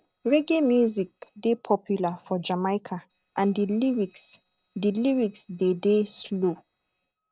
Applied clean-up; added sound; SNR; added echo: neural separator model SepFormer DNS4.